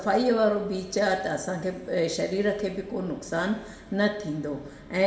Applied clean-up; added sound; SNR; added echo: none; none; none; reverberation time 1.7 s.